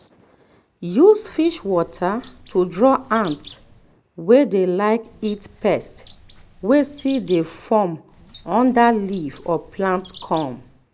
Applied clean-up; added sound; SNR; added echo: none; Bird; 20 dB; none.